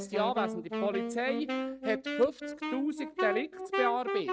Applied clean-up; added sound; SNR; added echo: neural mask model RNNoise.